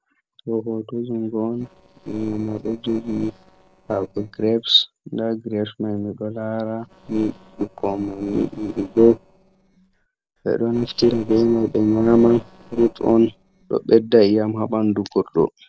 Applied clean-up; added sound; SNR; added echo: neural separator model SepFormer DNS4.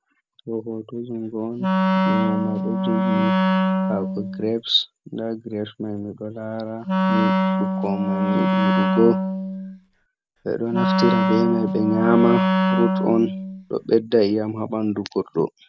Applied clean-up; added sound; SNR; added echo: none; Wind instrument, woodwind instrument; -3 dB; none.